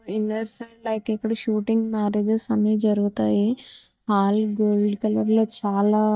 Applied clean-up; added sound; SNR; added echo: neural mask model DeepFilterNet 3.